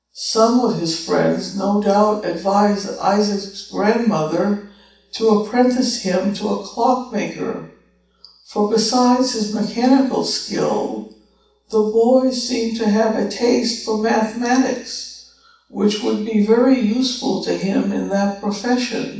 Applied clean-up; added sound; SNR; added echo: none; none; none; reverberation time 0.7 s.